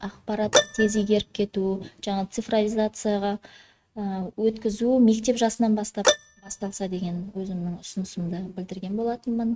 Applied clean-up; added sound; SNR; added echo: neural mask model RNNoise.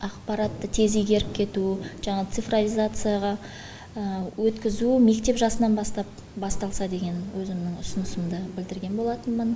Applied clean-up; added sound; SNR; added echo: none; none; none; none.